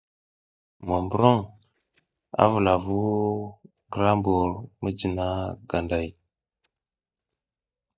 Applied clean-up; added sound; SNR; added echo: neural mask model DeepFilterNet 3.